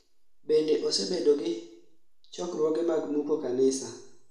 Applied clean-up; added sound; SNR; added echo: none; none; none; reverberation time 0.7 s.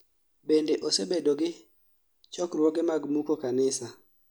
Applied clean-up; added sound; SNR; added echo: none; none; none; none.